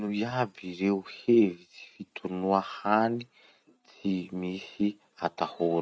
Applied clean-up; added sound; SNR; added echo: none; none; none; none.